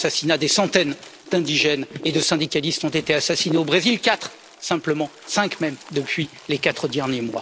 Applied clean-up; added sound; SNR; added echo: none; Wind; 17 dB; none.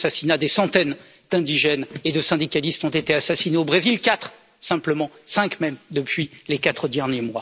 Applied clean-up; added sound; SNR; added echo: none; none; none; none.